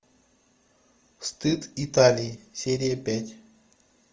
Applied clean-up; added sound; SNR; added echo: none; none; none; none.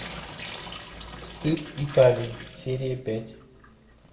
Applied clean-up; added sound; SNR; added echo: none; Drip / Sink (filling or washing); 12 dB; reverberation time 1.2 s.